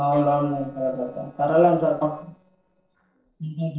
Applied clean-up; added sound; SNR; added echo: neural separator model SepFormer DNS4.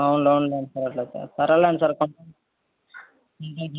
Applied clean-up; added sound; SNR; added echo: none; none; none; none.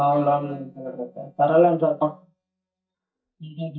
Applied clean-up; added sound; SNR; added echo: neural mask model DeepFilterNet 3.